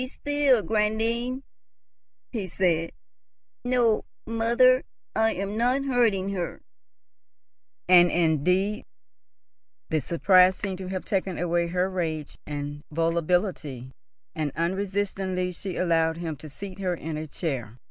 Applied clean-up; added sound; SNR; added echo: neural separator model SepFormer DNS4.